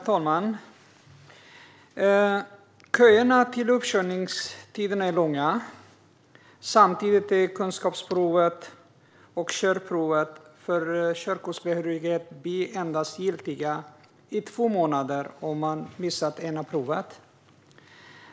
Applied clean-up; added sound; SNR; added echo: none; none; none; none.